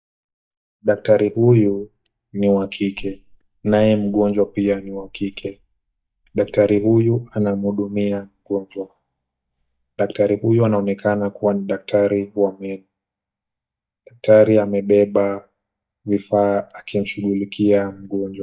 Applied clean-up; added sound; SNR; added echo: neural mask model DeepFilterNet 3.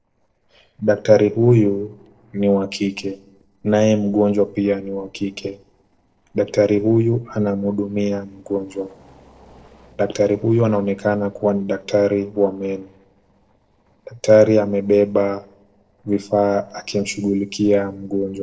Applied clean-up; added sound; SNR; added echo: neural separator model SepFormer DNS4.